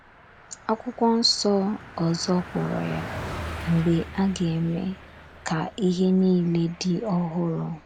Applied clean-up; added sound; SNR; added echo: none; Car passing by; 14 dB; none.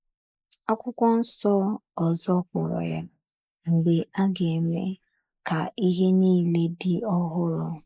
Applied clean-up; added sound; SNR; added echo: neural mask model Resemble Enhance denoiser.